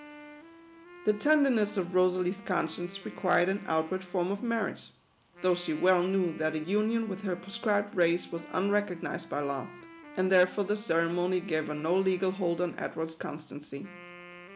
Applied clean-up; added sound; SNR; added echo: none; Wind instrument, woodwind instrument; 20 dB; none.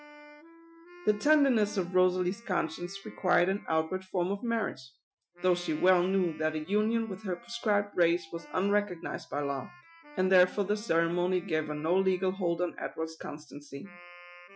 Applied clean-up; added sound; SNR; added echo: classical method Wiener filter.